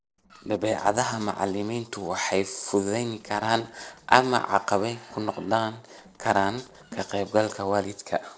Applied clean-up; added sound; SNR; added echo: neural separator model SepFormer DNS4.